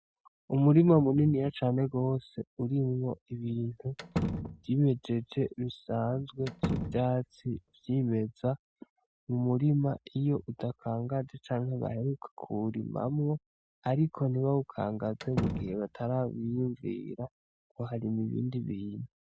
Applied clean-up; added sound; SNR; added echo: none; Slam; 8 dB; none.